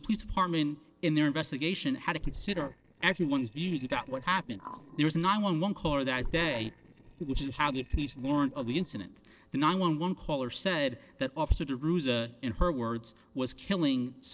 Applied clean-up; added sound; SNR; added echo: neural separator model SepFormer DNS4.